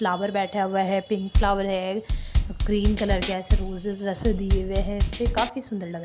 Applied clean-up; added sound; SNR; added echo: none; Bass drum / Snare drum / Drum kit; -2 dB; none.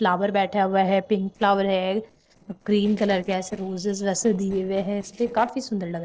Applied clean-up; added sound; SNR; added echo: neural separator model SepFormer DNS4.